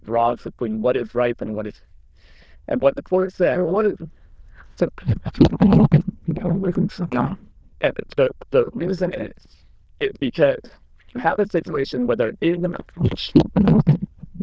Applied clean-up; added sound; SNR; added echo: neural diffusion model UNIVERSE++.